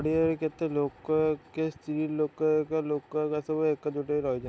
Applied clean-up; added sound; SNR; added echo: none; none; none; none.